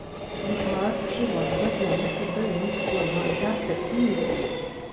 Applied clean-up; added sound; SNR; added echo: none; Train; 0 dB; reverberation time 2.7 s.